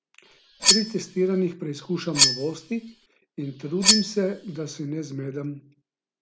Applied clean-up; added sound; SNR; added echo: none; Cutlery, silverware; -4 dB; none.